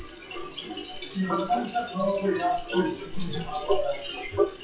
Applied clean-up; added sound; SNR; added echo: classical method WPE with log-MMSE.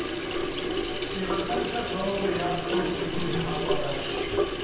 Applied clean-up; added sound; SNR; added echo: none; Sink (filling or washing) / Water tap, faucet; -3 dB; reverberation time 1.0 s.